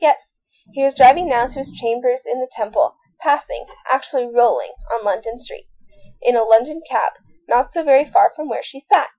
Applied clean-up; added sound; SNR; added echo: classical method Wiener filter.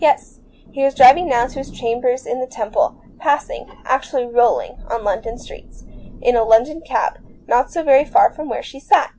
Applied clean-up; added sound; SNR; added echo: none; Thunder; 20 dB; none.